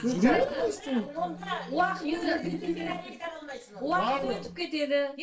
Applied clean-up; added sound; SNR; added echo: neural separator model SepFormer DNS4.